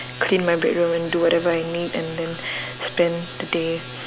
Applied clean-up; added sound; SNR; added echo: none; none; none; none.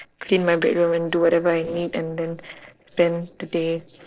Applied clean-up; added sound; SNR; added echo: neural separator model SepFormer DNS4.